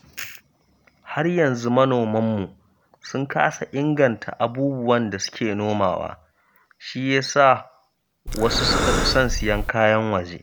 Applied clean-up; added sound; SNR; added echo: none; Breathing; 0 dB; none.